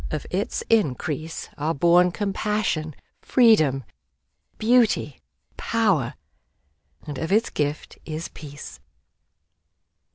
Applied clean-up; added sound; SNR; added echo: none; Bass drum; 20 dB; none.